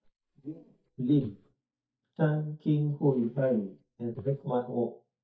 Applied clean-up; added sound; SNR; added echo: neural mask model DeepFilterNet 3.